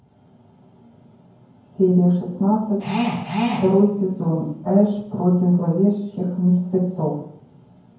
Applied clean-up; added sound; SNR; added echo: none; none; none; reverberation time 0.9 s.